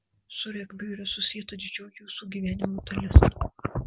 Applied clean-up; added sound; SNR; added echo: none; none; none; none.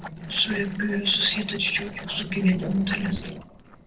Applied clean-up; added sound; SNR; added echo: neural separator model SepFormer DNS4.